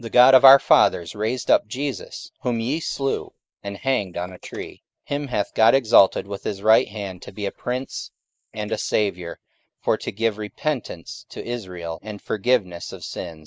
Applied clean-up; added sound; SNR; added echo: neural mask model Resemble Enhance denoiser.